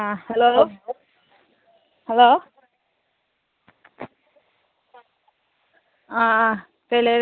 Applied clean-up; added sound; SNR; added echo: none; none; none; none.